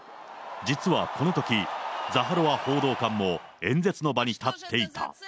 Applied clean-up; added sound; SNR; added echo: none; none; none; none.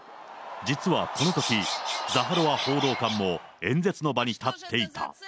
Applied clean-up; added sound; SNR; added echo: none; Bird vocalization, bird call, bird song; 6 dB; none.